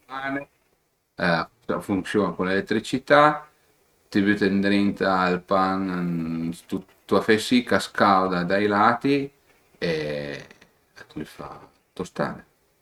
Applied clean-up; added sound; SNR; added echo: neural mask model RNNoise.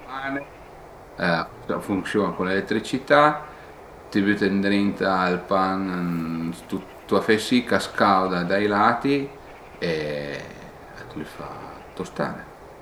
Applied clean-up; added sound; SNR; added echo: none; Bird; 19 dB; none.